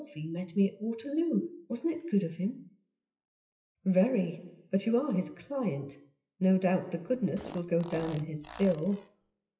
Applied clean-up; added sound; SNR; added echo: classical method WPE with log-MMSE.